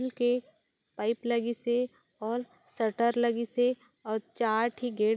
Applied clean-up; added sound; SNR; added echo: none; none; none; none.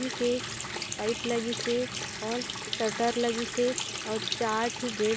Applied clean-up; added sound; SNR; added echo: none; Water tap, faucet; 5 dB; none.